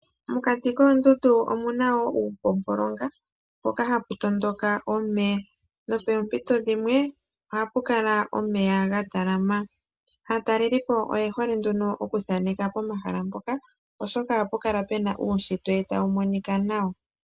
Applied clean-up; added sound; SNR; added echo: none; none; none; none.